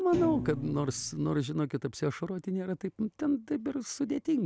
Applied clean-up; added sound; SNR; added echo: none; Thump, thud; 8 dB; none.